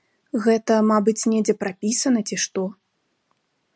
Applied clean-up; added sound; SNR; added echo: none; none; none; none.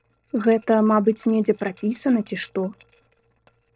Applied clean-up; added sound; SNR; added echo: neural separator model SepFormer DNS4.